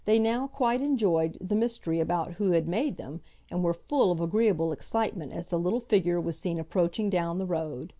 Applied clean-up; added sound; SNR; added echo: none; none; none; none.